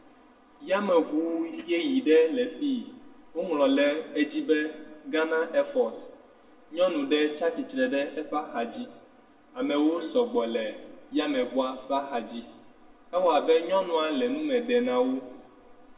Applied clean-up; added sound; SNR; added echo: none; none; none; reverberation time 1.1 s.